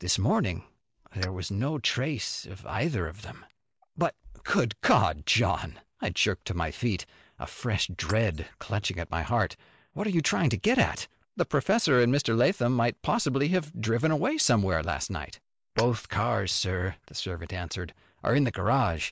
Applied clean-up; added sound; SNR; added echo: neural mask model Resemble Enhance denoiser.